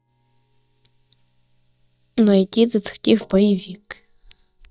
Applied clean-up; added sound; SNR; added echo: neural mask model DeepFilterNet 3.